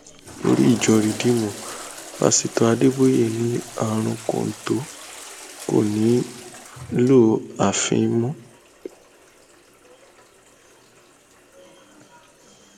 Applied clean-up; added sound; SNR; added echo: none; Toilet flush; 17 dB; none.